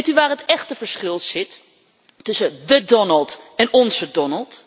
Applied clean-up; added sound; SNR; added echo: none; none; none; none.